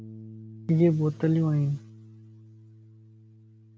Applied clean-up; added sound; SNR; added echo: none; Bass guitar; 18 dB; none.